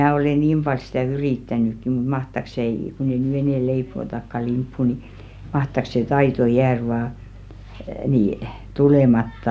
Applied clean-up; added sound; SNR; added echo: none; none; none; none.